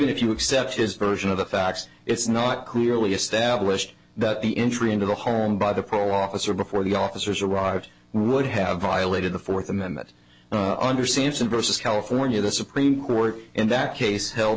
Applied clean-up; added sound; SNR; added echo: none; none; none; none.